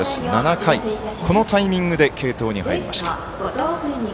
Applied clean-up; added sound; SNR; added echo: none; none; none; none.